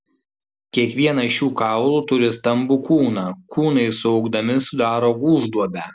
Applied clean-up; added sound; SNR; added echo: none; none; none; none.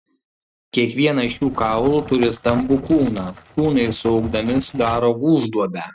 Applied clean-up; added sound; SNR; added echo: neural mask model RNNoise.